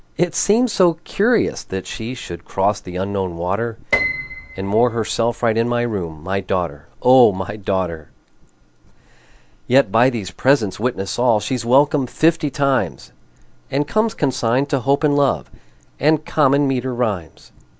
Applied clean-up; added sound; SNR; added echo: none; Piano; 9 dB; none.